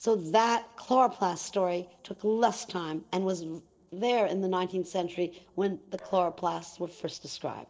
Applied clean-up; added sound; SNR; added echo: neural separator model SepFormer DNS4.